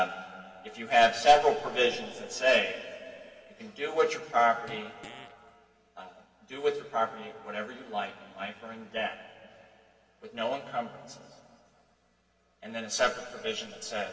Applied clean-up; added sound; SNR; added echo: none; Fart; 20 dB; reverberation time 2.5 s.